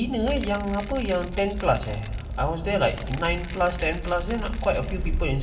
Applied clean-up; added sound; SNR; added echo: none; Crackle / Crushing; 19 dB; reverberation time 2.9 s.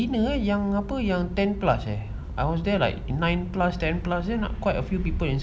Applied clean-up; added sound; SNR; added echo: none; none; none; none.